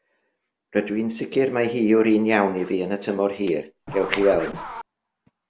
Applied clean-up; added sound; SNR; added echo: none; Scratching (performance technique); 15 dB; none.